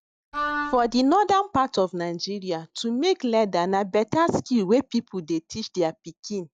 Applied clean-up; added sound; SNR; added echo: classical method log-MMSE.